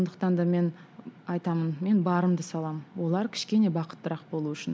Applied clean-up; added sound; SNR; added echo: none; none; none; none.